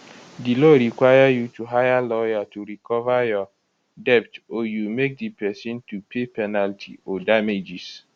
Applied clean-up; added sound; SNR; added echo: none; none; none; none.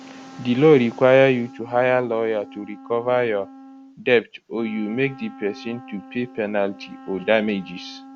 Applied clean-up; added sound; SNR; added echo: none; Wind instrument, woodwind instrument; 20 dB; none.